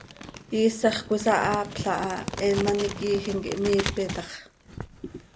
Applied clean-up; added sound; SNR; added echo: none; Crumpling, crinkling; 9 dB; none.